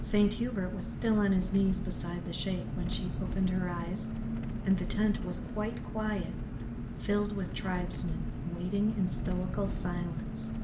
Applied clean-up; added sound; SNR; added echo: none; Engine; 3 dB; reverberation time 0.5 s.